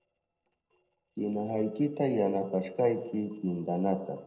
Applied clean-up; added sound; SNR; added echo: neural separator model SepFormer DNS4.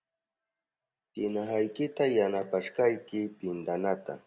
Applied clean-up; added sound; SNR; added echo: none; none; none; none.